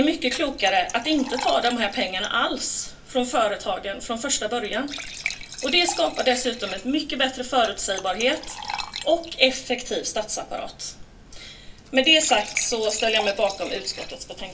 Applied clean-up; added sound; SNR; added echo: none; Fill (with liquid) / Trickle, dribble / Glass; 12 dB; reverberation time 0.2 s.